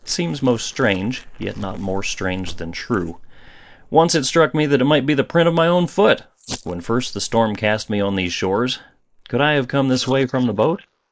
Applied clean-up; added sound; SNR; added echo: neural mask model Resemble Enhance denoiser.